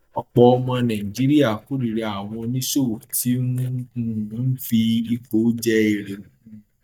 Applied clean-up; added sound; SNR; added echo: neural mask model DeepFilterNet 3.